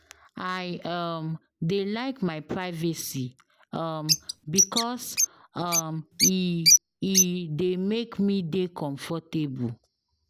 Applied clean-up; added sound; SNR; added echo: none; Bird; -5 dB; none.